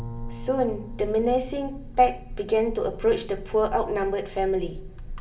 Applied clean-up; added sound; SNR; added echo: none; Bowed string instrument; 18 dB; reverberation time 0.6 s.